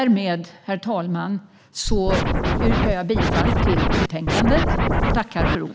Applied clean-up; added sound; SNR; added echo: none; Scratching (performance technique); -4 dB; none.